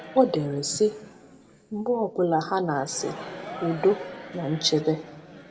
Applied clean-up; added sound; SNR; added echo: none; Crowd; 15 dB; reverberation time 0.6 s.